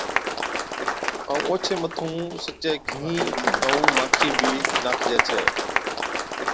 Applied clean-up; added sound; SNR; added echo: none; Applause; -4 dB; none.